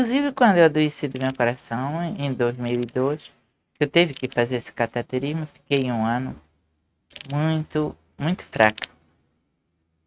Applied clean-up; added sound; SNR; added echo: neural mask model RNNoise.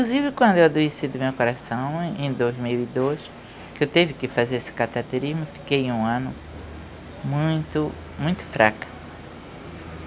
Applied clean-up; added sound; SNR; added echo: none; none; none; none.